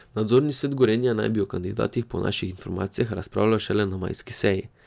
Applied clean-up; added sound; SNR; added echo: none; none; none; none.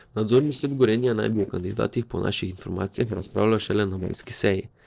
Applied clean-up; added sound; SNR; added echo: neural separator model SepFormer DNS4.